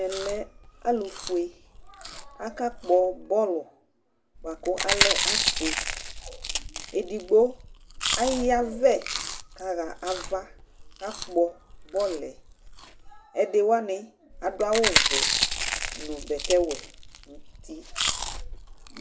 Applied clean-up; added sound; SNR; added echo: none; Chewing, mastication; 3 dB; none.